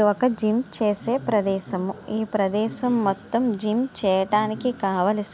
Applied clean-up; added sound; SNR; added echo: none; none; none; none.